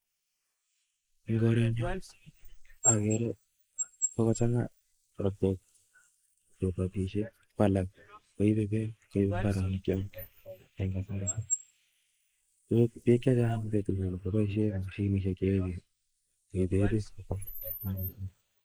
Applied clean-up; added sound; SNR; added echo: neural mask model Resemble Enhance denoiser.